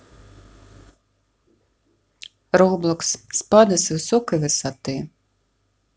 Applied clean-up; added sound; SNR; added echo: none; none; none; none.